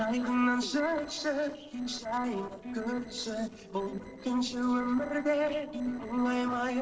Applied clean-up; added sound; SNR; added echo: neural separator model SepFormer DNS4.